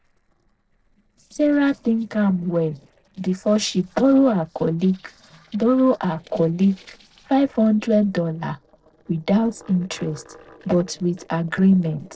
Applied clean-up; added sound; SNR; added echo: neural separator model SepFormer DNS4.